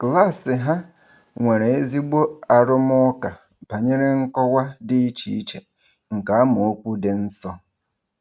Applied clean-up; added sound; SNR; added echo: none; none; none; none.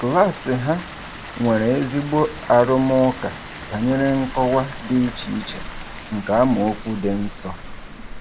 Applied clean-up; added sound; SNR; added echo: none; Water; 12 dB; none.